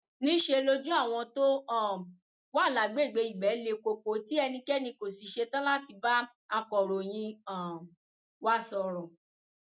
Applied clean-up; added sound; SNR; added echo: none; none; none; none.